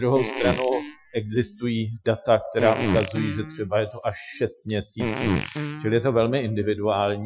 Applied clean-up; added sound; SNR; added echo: classical method Wiener filter.